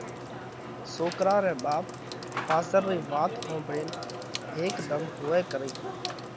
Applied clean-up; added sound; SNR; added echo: none; Sink (filling or washing) / Water tap, faucet / Water; 7 dB; none.